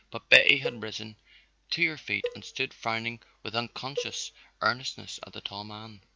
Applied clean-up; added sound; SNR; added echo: none; Cowbell; 11 dB; none.